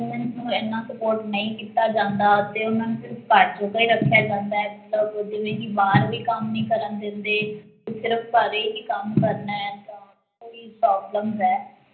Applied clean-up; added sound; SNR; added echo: none; none; none; reverberation time 0.5 s.